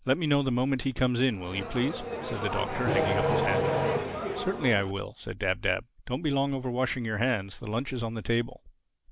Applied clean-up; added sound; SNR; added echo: none; Accelerating, revving, vroom; 0 dB; none.